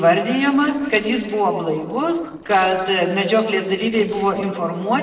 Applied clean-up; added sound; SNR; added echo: neural separator model SepFormer DNS4.